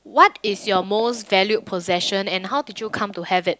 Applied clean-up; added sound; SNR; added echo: none; none; none; none.